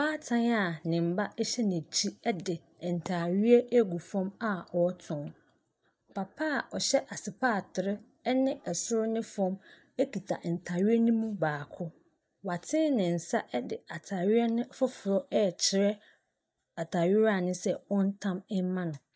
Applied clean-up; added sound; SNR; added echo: neural mask model DeepFilterNet 3.